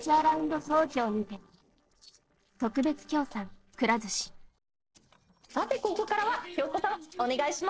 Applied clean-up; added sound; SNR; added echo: neural separator model SepFormer DNS4.